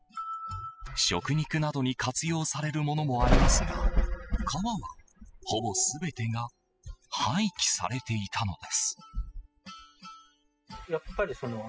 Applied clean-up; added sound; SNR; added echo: classical method spectral subtraction.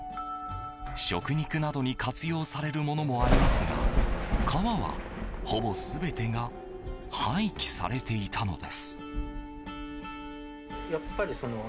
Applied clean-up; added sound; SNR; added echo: none; Thunder; 1 dB; none.